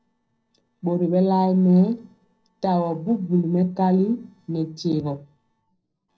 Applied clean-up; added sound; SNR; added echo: neural separator model SepFormer DNS4.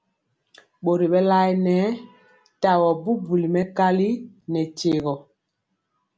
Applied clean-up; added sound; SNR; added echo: none; none; none; none.